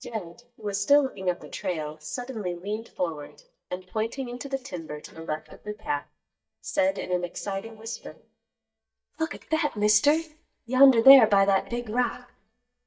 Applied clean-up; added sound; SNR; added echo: neural mask model DeepFilterNet 3.